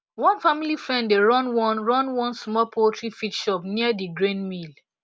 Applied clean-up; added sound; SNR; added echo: none; none; none; none.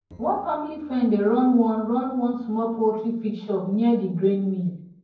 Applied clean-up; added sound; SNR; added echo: neural separator model SepFormer DNS4.